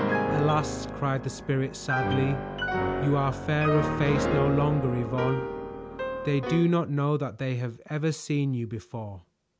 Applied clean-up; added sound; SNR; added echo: none; Piano; 4 dB; none.